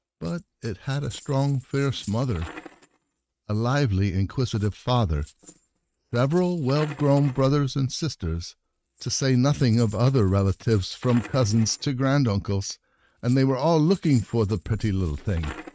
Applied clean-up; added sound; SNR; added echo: neural mask model RNNoise.